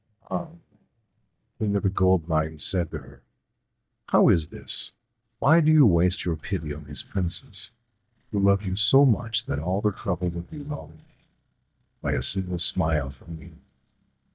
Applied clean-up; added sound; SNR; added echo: neural mask model DeepFilterNet 3.